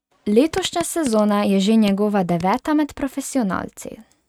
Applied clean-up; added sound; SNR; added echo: neural mask model RNNoise.